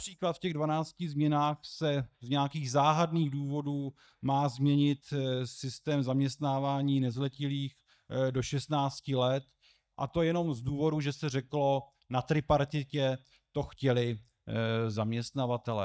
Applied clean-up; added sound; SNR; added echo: neural mask model DeepFilterNet 3.